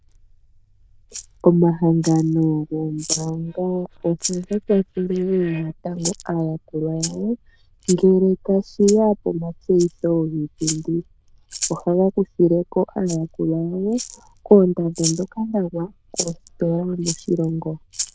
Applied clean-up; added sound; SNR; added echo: neural diffusion model UNIVERSE++.